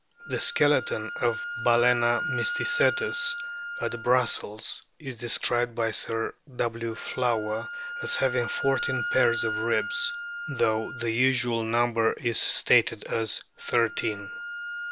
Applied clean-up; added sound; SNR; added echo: none; Wind instrument, woodwind instrument; 8 dB; none.